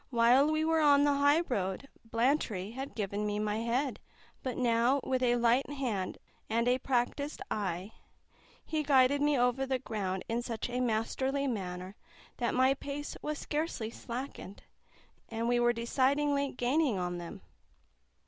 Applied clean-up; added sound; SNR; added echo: none; none; none; none.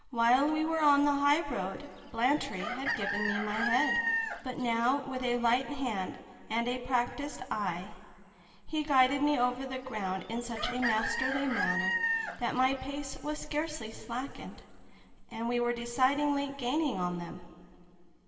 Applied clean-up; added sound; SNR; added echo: none; Chicken, rooster; 3 dB; reverberation time 2.2 s.